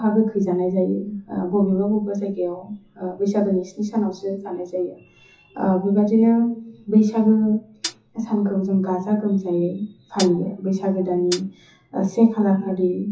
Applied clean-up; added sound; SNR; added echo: classical method WPE with log-MMSE.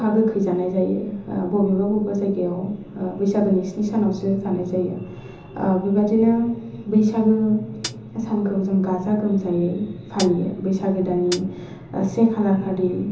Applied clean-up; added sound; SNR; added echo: none; Hi-hat; 17 dB; reverberation time 0.7 s.